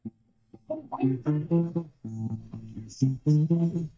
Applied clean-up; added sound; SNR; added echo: neural mask model DeepFilterNet 3.